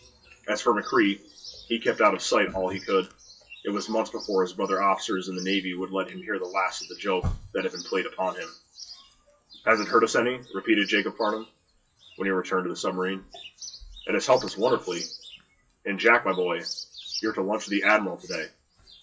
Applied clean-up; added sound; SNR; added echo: classical method WPE with log-MMSE.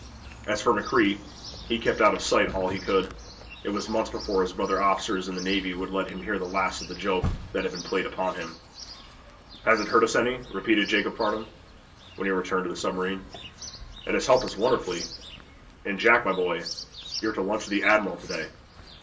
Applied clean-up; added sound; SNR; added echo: none; Chirp, tweet; 14 dB; reverberation time 0.2 s.